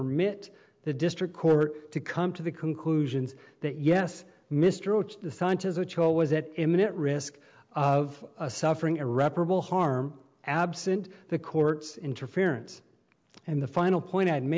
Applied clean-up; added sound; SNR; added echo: none; none; none; none.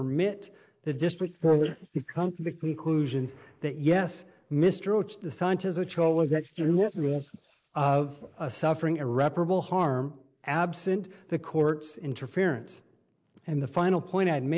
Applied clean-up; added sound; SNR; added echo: neural mask model Resemble Enhance denoiser.